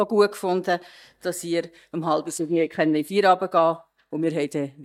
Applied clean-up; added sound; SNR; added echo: neural mask model DeepFilterNet 3.